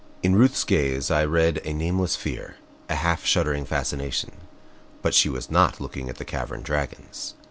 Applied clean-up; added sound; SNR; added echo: none; none; none; none.